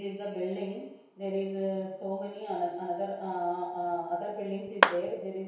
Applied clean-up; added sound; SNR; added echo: none; Clapping; -2 dB; reverberation time 1.0 s.